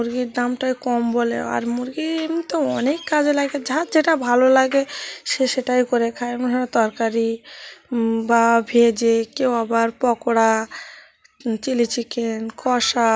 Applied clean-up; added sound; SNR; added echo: none; none; none; none.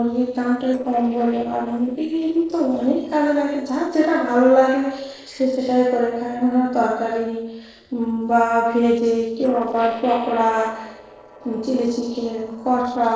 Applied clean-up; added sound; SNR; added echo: neural separator model SepFormer DNS4.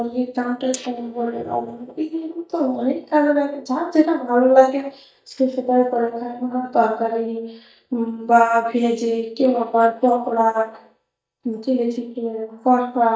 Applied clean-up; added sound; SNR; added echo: neural mask model DeepFilterNet 3.